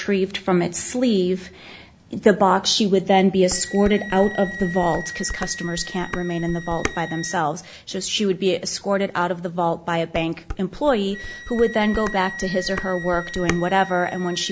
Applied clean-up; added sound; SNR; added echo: none; Wind instrument, woodwind instrument + Dishes, pots, and pans; 13 dB; none.